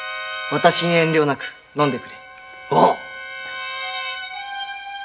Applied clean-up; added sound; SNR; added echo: none; none; none; none.